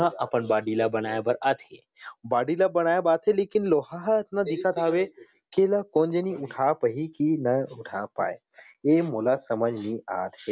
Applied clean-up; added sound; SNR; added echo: none; none; none; none.